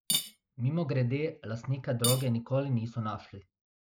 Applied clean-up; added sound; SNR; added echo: neural mask model Resemble Enhance denoiser.